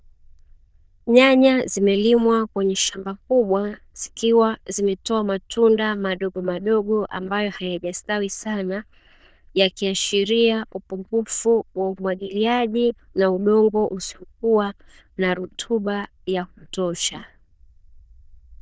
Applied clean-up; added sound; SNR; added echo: neural diffusion model UNIVERSE++.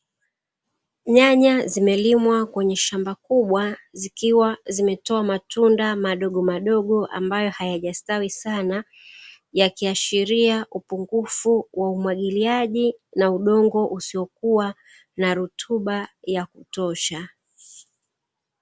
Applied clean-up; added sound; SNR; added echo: none; none; none; none.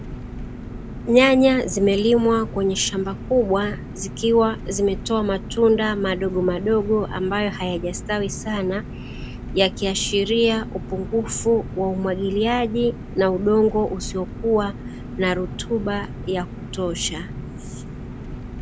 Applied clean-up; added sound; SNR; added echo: none; Engine; 10 dB; none.